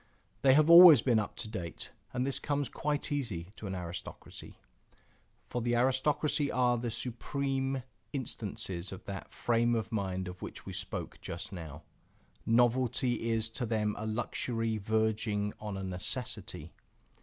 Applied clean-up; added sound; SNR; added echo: none; none; none; none.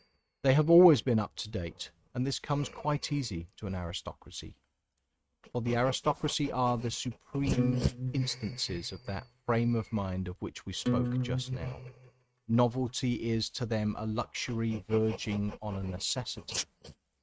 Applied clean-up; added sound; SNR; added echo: neural mask model RNNoise.